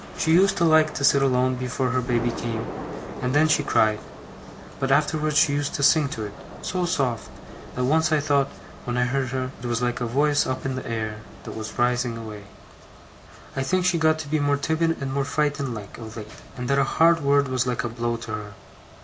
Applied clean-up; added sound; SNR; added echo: none; Thunder / Rain; 16 dB; none.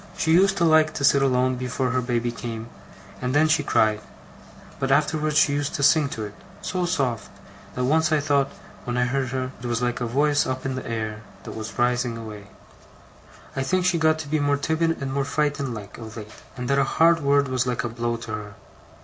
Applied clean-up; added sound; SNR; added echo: none; none; none; none.